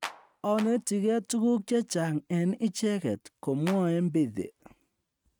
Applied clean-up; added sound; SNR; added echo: neural mask model RNNoise.